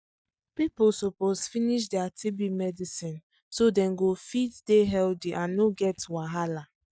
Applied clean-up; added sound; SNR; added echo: neural mask model DeepFilterNet 3.